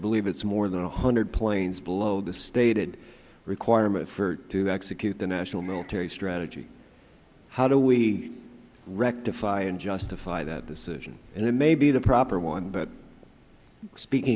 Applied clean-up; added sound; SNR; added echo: none; none; none; none.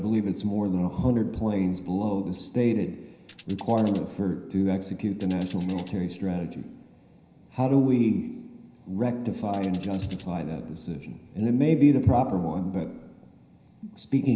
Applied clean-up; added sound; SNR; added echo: none; Tambourine; 20 dB; reverberation time 0.9 s.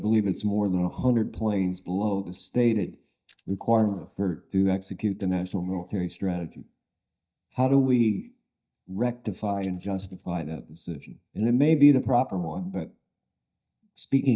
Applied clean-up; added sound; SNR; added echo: neural mask model DeepFilterNet 3.